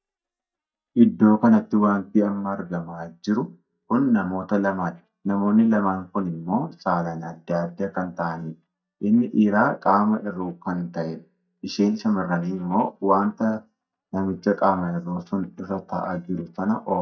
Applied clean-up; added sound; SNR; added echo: neural mask model DeepFilterNet 3.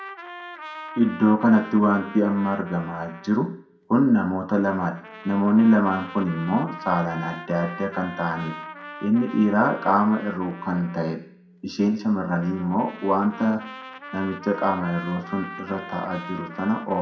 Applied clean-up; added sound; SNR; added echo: none; Trumpet; 16 dB; reverberation time 0.4 s.